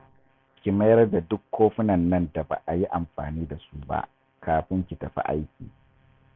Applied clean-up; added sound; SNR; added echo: none; none; none; none.